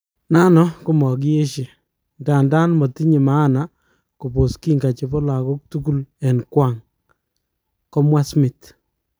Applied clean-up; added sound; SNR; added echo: none; none; none; none.